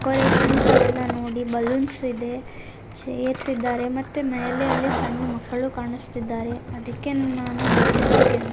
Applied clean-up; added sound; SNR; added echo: none; Skateboard; -2 dB; none.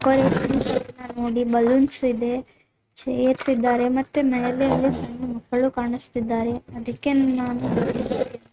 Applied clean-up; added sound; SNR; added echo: neural mask model RNNoise.